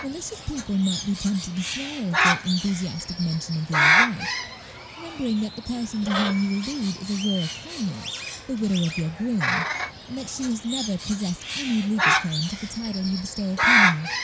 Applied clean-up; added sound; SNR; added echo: none; Bird; 0 dB; none.